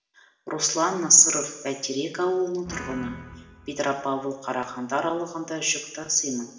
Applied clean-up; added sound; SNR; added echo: none; Guitar; 17 dB; reverberation time 1.1 s.